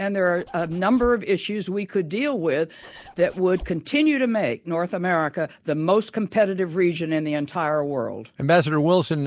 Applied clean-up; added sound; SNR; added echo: none; Zipper (clothing); 19 dB; none.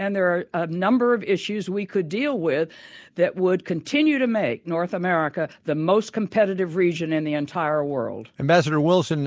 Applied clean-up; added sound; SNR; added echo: none; none; none; none.